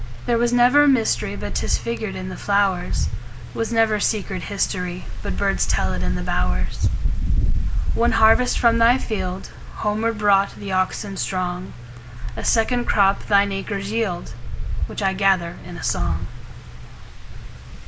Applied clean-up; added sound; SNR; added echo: none; Wind; 1 dB; none.